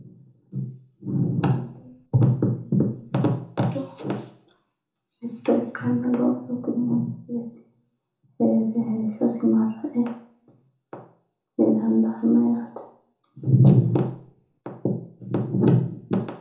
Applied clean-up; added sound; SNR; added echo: none; none; none; reverberation time 0.6 s.